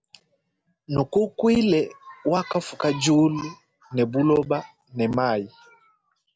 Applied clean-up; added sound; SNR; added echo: none; none; none; none.